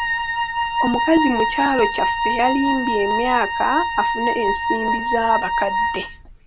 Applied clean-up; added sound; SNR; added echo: none; Wind instrument, woodwind instrument; 0 dB; none.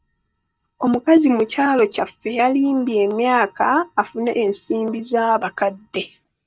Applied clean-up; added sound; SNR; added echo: neural mask model DeepFilterNet 3.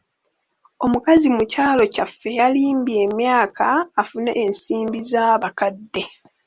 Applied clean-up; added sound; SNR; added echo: none; none; none; none.